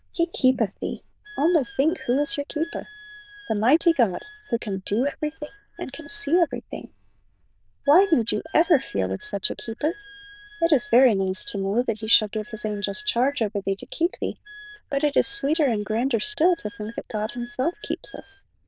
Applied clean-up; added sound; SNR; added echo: neural diffusion model UNIVERSE++.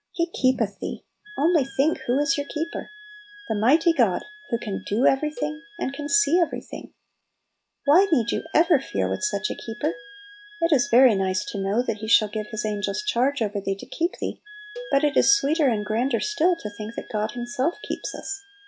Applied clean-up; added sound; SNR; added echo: none; Cowbell + Wind instrument, woodwind instrument; 20 dB; none.